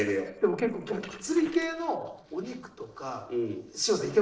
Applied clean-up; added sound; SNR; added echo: neural separator model SepFormer DNS4.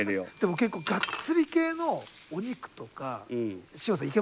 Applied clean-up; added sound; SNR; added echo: none; none; none; none.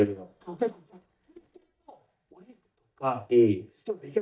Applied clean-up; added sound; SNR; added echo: neural mask model DeepFilterNet 3.